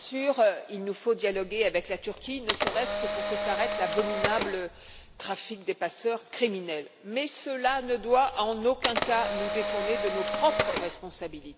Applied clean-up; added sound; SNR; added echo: none; Camera; 0 dB; none.